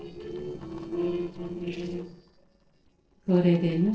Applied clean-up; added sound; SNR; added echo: neural separator model SepFormer DNS4.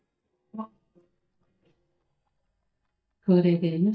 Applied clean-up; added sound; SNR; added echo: neural mask model DeepFilterNet 3.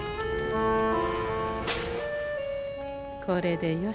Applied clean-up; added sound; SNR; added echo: none; none; none; none.